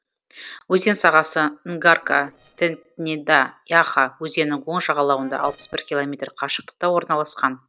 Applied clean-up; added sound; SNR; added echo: neural separator model SepFormer DNS4.